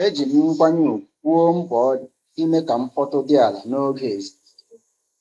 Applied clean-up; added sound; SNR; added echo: neural mask model Resemble Enhance denoiser.